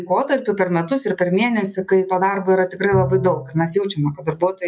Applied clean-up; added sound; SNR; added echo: classical method log-MMSE.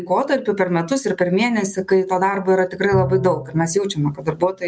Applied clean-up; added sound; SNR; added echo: none; Bowed string instrument; 14 dB; none.